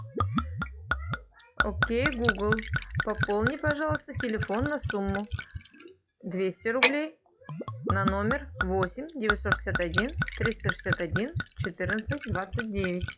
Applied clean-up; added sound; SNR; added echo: classical method log-MMSE.